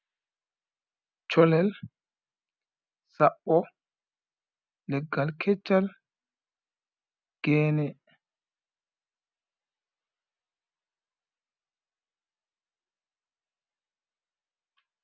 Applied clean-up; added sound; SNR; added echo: none; none; none; none.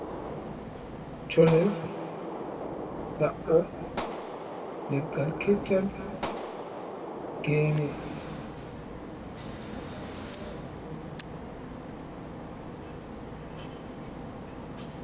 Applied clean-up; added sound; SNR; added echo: none; Gunshot, gunfire; 5 dB; reverberation time 2.5 s.